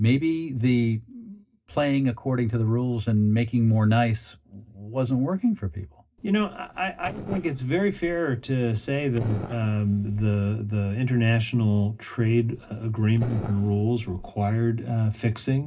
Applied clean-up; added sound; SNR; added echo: neural separator model SepFormer DNS4.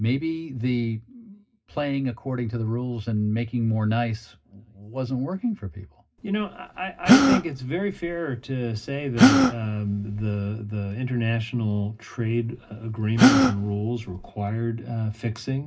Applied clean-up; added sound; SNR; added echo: none; Gasp; -4 dB; reverberation time 0.4 s.